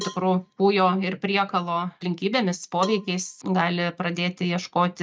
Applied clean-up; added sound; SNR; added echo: neural mask model RNNoise.